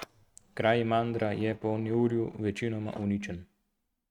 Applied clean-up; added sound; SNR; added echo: neural mask model RNNoise.